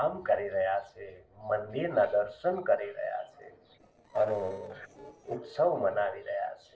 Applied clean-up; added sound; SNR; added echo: neural separator model SepFormer DNS4.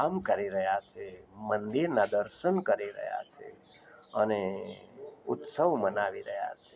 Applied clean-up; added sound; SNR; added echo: none; none; none; none.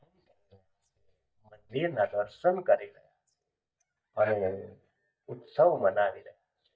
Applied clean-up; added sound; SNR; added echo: neural mask model DeepFilterNet 3.